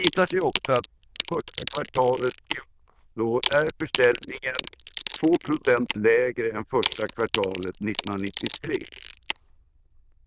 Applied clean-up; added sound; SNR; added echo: neural diffusion model UNIVERSE++.